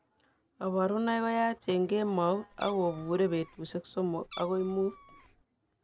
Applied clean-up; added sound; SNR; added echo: none; Meow; 19 dB; none.